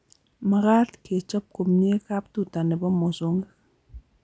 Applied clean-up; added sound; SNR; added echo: none; none; none; none.